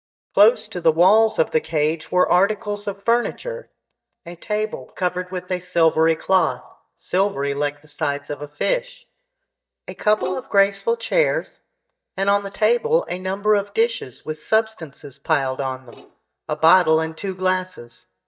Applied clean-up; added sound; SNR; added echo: neural mask model DeepFilterNet 3.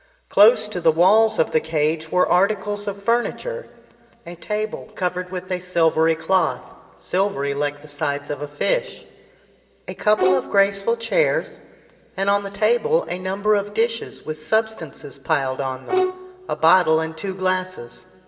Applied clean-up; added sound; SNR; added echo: none; Bowed string instrument; 3 dB; reverberation time 2.2 s.